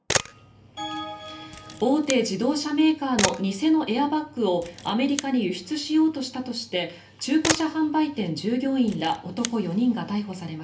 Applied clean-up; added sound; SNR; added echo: none; Camera; 9 dB; reverberation time 0.3 s.